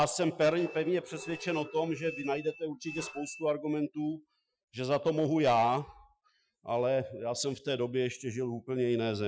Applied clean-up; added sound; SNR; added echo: classical method Wiener filter.